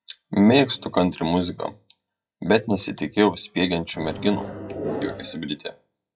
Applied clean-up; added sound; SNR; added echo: classical method WPE with log-MMSE.